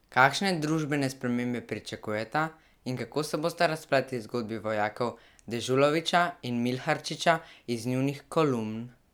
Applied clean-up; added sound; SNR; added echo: none; none; none; none.